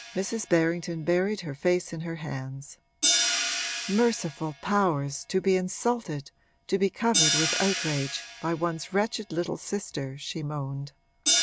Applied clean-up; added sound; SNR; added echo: none; Hi-hat; 4 dB; none.